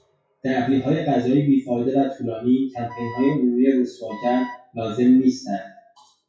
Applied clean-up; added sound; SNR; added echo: classical method WPE with log-MMSE.